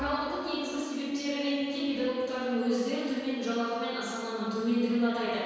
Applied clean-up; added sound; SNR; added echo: none; none; none; reverberation time 1.9 s.